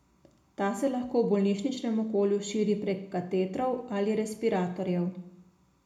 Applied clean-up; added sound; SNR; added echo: none; none; none; reverberation time 0.3 s.